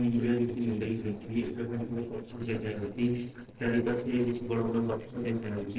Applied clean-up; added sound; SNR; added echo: neural separator model SepFormer DNS4.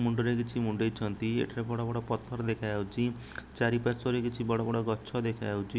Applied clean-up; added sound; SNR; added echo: none; none; none; none.